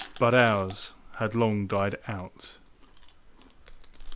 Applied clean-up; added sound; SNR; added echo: none; Chewing, mastication; 13 dB; none.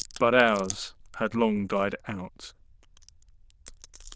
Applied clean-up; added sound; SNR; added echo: neural diffusion model UNIVERSE++.